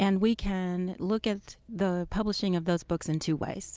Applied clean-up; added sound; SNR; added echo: none; none; none; none.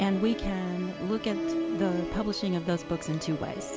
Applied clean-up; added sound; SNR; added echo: none; Musical instrument; 5 dB; none.